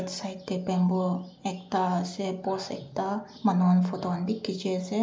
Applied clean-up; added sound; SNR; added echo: none; none; none; none.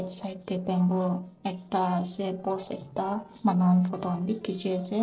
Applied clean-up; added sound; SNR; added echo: neural separator model SepFormer DNS4.